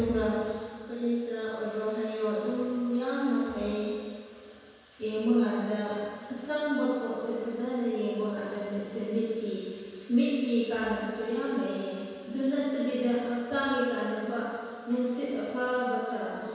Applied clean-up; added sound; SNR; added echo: none; none; none; reverberation time 1.9 s.